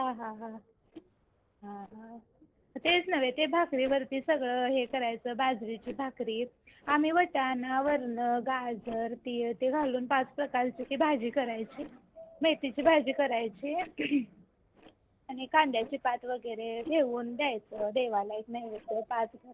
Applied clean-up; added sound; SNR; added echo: neural separator model SepFormer DNS4.